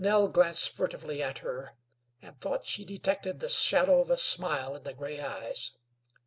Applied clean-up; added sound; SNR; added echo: none; none; none; none.